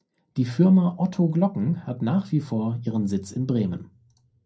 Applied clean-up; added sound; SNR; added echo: none; none; none; reverberation time 0.2 s.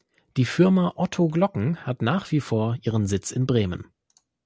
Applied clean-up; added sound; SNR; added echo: none; none; none; none.